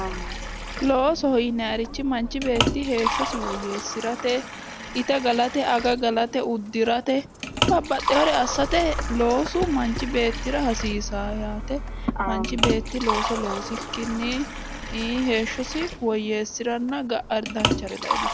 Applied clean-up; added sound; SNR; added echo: none; Motor vehicle (road) + Liquid; 4 dB; none.